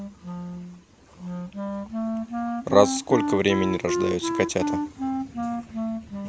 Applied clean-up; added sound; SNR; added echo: none; Wind instrument, woodwind instrument; 2 dB; none.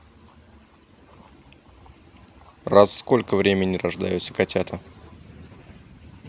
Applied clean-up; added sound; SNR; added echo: none; none; none; none.